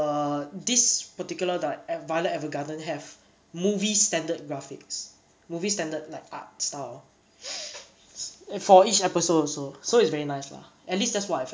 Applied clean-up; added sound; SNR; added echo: none; none; none; none.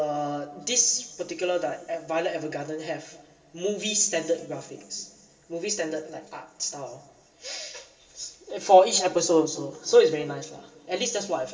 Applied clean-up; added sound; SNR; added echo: none; none; none; reverberation time 2.9 s.